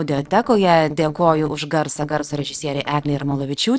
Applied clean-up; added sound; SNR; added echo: neural separator model SepFormer DNS4.